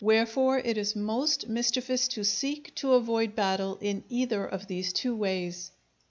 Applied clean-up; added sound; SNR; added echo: none; none; none; none.